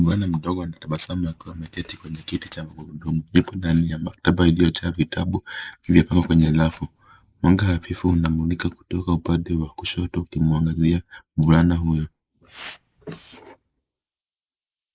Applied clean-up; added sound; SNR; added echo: neural mask model Resemble Enhance denoiser.